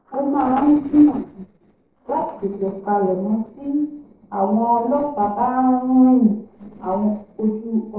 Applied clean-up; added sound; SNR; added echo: neural separator model SepFormer DNS4.